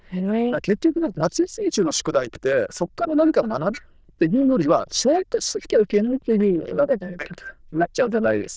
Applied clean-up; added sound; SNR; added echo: neural diffusion model UNIVERSE++.